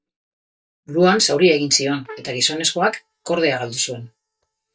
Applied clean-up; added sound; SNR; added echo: neural mask model DeepFilterNet 3.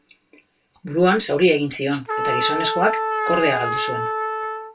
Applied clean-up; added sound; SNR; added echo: none; Trumpet; 4 dB; reverberation time 0.2 s.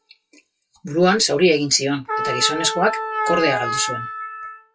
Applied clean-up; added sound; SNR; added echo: classical method WPE with log-MMSE.